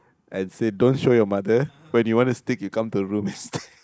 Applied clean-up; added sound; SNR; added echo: neural mask model Resemble Enhance denoiser.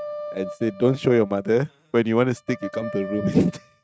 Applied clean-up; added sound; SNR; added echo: neural mask model RNNoise.